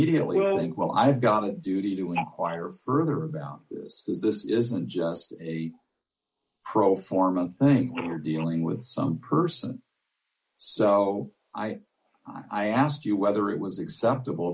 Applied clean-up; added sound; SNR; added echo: neural mask model Resemble Enhance denoiser.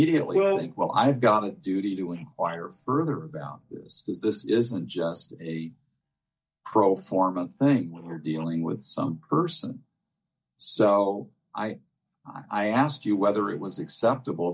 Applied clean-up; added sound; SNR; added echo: neural mask model DeepFilterNet 3.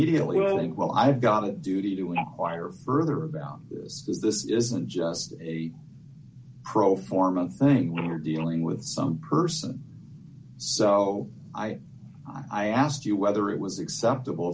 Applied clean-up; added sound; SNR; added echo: none; none; none; none.